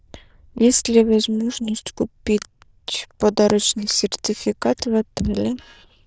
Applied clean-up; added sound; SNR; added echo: neural diffusion model UNIVERSE++.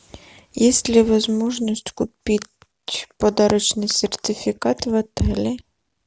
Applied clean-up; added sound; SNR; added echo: none; none; none; none.